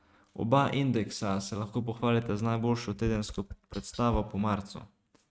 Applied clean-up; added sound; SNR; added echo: neural mask model RNNoise.